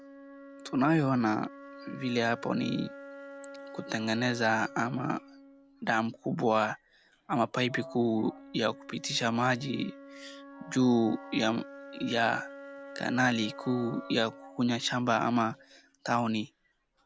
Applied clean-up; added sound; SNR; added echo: none; Wind instrument, woodwind instrument; 18 dB; none.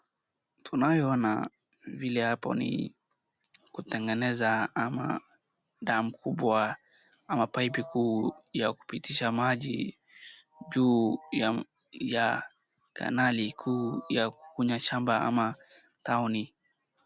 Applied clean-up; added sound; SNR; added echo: none; none; none; none.